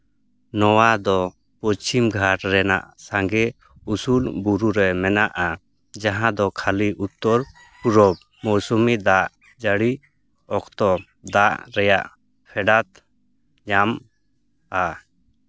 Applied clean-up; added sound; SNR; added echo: none; none; none; none.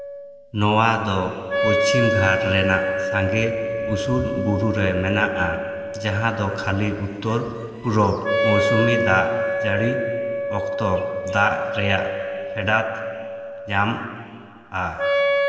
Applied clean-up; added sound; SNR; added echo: none; Wind instrument, woodwind instrument; 2 dB; reverberation time 2.9 s.